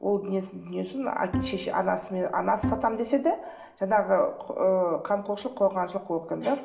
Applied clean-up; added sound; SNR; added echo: none; Bowed string instrument; 8 dB; reverberation time 0.6 s.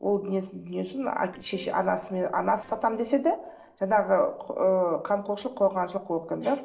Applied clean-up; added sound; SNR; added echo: neural separator model SepFormer DNS4.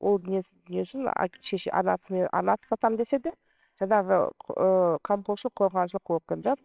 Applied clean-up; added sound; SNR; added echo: neural separator model SepFormer WHAMR!.